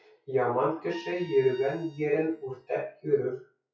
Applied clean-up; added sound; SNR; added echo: classical method WPE with log-MMSE.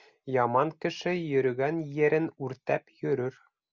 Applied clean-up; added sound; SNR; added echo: none; none; none; none.